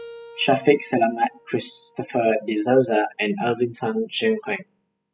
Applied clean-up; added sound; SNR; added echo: classical method spectral subtraction.